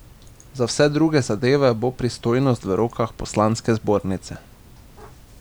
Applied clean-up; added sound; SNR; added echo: none; none; none; none.